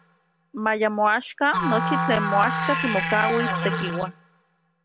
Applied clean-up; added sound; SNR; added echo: none; Musical instrument; 3 dB; none.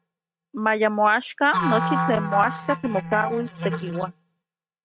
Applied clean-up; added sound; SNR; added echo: neural mask model RNNoise.